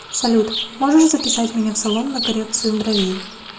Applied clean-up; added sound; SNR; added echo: none; Bird vocalization, bird call, bird song; 10 dB; reverberation time 1.2 s.